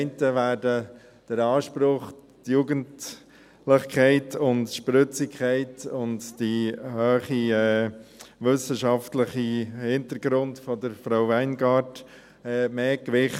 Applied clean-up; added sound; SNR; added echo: none; none; none; none.